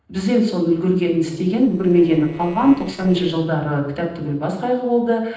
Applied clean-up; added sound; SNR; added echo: neural separator model SepFormer DNS4.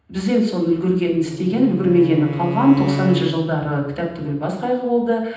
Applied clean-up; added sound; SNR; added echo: none; Bowed string instrument; 8 dB; reverberation time 0.9 s.